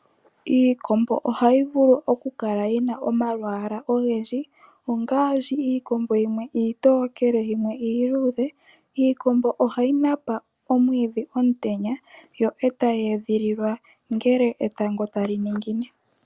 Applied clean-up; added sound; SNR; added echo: none; none; none; none.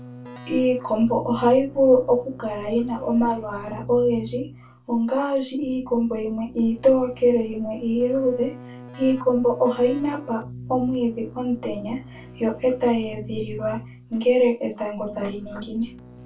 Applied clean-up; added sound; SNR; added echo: none; Keyboard (musical); 17 dB; reverberation time 0.2 s.